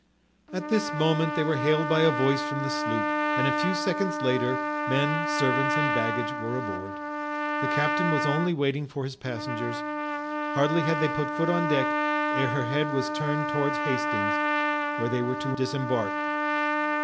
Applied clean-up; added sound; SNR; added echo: none; Trumpet; 0 dB; none.